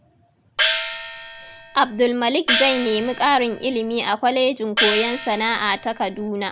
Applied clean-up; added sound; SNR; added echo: none; Gong; 4 dB; none.